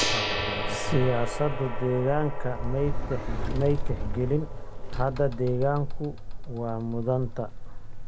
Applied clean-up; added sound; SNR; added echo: none; Gong + Sliding door; 0 dB; none.